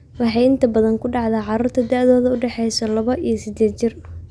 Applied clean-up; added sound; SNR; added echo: none; none; none; none.